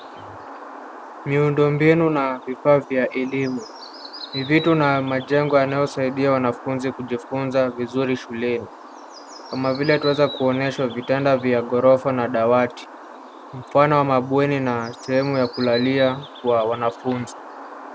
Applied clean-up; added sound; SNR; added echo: none; Bird; 17 dB; none.